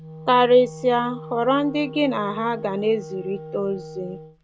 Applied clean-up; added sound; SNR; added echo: none; Wind instrument, woodwind instrument; 15 dB; none.